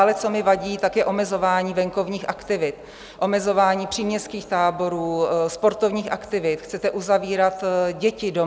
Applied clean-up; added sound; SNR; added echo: none; none; none; none.